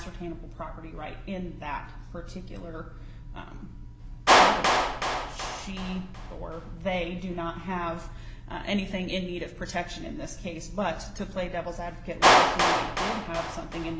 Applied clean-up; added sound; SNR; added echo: none; Clapping; -5 dB; none.